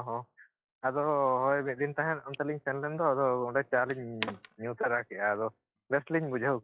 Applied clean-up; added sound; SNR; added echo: classical method log-MMSE.